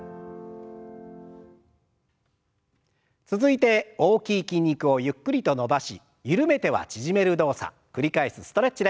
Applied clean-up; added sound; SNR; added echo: none; none; none; none.